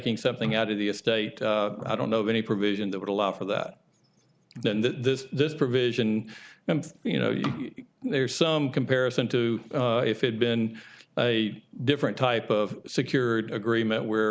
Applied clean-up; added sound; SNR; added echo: none; none; none; none.